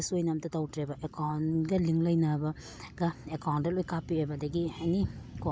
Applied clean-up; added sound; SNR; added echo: none; none; none; none.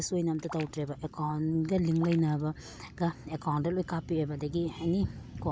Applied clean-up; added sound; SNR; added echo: none; Raindrop; 20 dB; none.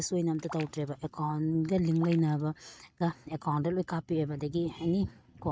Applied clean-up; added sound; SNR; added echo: neural mask model RNNoise.